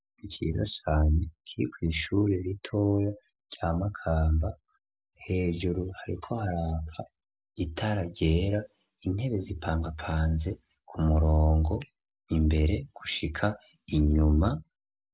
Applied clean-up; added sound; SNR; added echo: none; none; none; none.